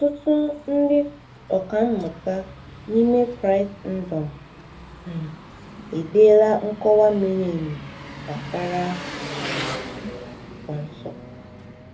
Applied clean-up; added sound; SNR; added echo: none; Engine; 14 dB; reverberation time 0.3 s.